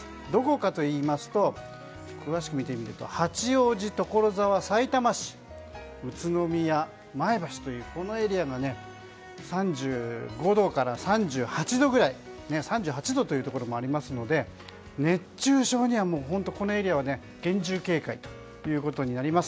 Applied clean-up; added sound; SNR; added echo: none; none; none; none.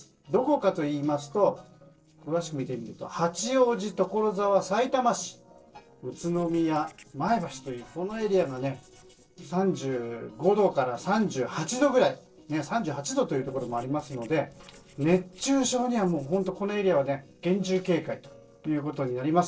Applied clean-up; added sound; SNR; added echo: neural separator model SepFormer DNS4.